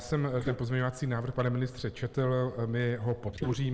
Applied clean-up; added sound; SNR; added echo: neural mask model Resemble Enhance denoiser.